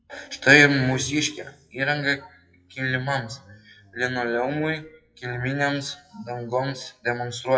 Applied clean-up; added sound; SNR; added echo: classical method WPE with log-MMSE.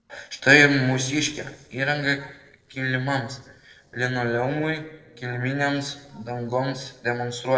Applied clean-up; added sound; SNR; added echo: neural separator model SepFormer DNS4.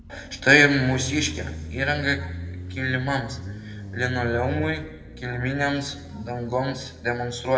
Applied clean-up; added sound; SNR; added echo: none; Motorcycle; 11 dB; reverberation time 1.5 s.